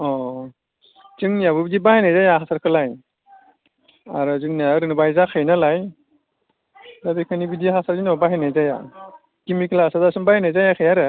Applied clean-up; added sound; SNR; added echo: none; none; none; none.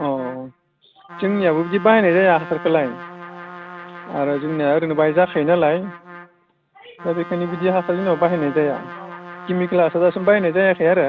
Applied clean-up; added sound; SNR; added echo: none; Trumpet; 16 dB; none.